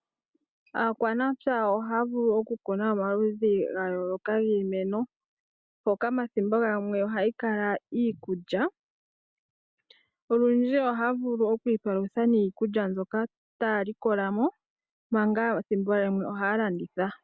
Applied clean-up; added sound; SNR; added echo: none; none; none; none.